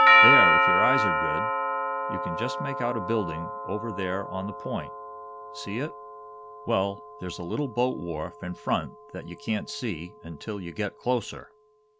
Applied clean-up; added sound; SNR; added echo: none; Doorbell; -4 dB; none.